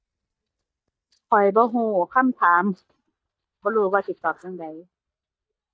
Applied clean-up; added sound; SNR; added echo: neural mask model DeepFilterNet 3.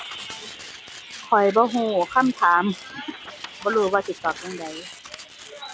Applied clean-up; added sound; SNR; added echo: none; Tearing; 18 dB; none.